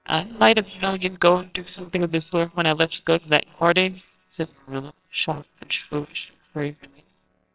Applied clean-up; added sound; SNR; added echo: neural separator model SepFormer WHAMR!.